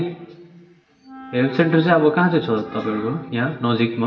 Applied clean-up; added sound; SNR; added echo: none; Wind instrument, woodwind instrument; 19 dB; reverberation time 1.1 s.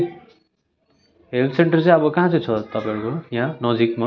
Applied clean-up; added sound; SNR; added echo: none; none; none; none.